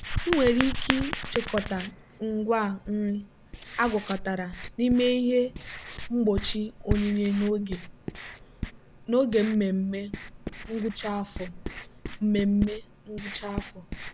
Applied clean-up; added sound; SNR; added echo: none; Writing; 8 dB; none.